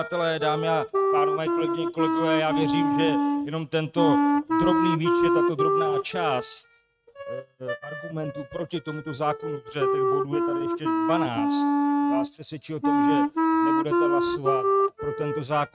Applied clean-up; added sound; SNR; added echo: neural mask model RNNoise.